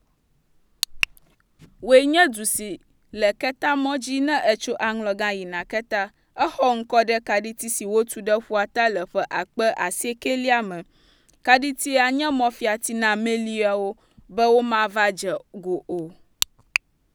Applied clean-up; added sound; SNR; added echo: none; none; none; none.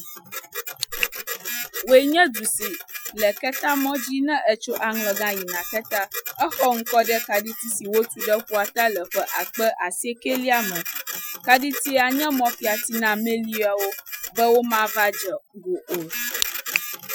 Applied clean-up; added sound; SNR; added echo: classical method Wiener filter.